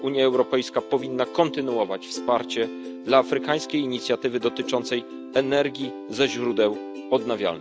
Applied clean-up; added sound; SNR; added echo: none; Plucked string instrument; 11 dB; none.